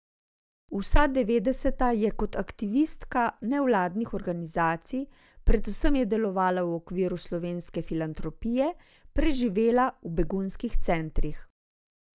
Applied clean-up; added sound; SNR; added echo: none; none; none; none.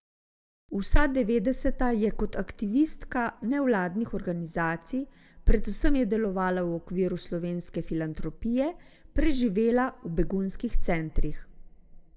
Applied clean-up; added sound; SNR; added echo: none; none; none; reverberation time 0.6 s.